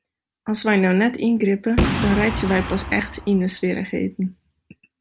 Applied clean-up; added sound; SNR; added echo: none; Boom; 4 dB; none.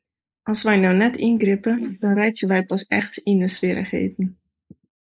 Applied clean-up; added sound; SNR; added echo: neural mask model Resemble Enhance denoiser.